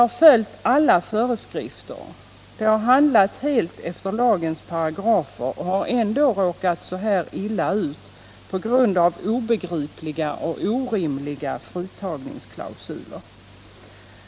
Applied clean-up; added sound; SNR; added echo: none; none; none; none.